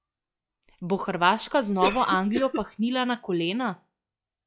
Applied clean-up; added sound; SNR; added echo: classical method log-MMSE.